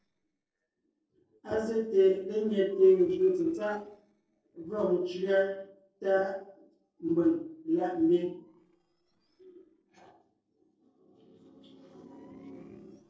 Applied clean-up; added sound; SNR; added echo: neural separator model SepFormer DNS4.